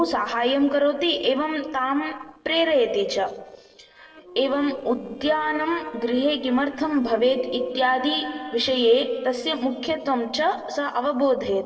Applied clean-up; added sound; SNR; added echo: neural separator model SepFormer DNS4.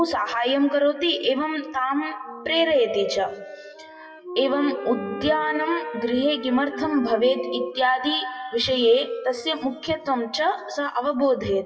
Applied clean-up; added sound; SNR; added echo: classical method WPE with log-MMSE.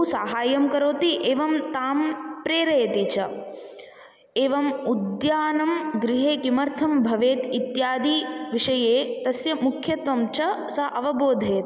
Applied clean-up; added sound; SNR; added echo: none; none; none; none.